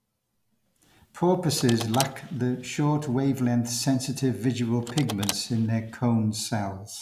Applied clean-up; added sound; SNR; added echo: none; Car; 14 dB; none.